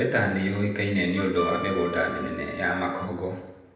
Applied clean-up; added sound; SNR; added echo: none; Harmonica; 9 dB; reverberation time 0.9 s.